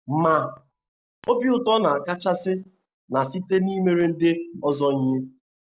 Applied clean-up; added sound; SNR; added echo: neural separator model SepFormer DNS4.